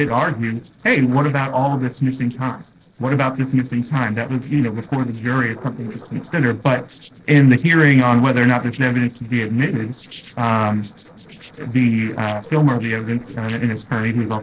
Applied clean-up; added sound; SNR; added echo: neural separator model SepFormer DNS4.